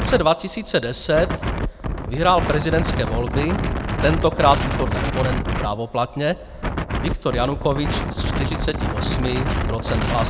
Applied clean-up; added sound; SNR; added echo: none; Wind; 1 dB; none.